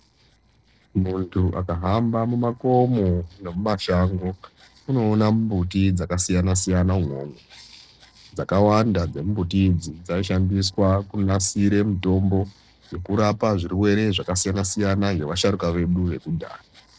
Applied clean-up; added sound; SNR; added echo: neural separator model SepFormer DNS4.